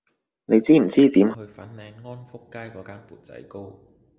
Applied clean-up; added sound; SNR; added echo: none; none; none; none.